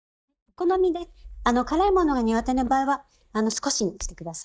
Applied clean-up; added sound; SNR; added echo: neural mask model DeepFilterNet 3.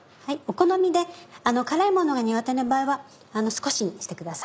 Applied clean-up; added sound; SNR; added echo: none; none; none; none.